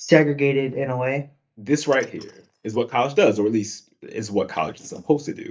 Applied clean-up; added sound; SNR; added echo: neural mask model DeepFilterNet 3.